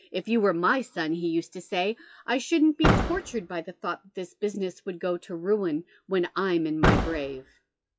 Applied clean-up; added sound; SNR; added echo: classical method WPE with log-MMSE.